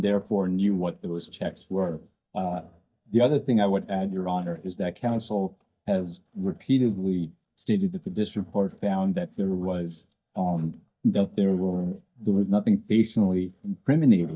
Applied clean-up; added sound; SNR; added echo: neural mask model DeepFilterNet 3.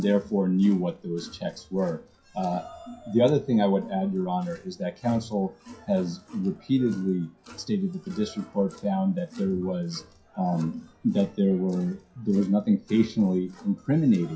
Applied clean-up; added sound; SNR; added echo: classical method WPE with log-MMSE.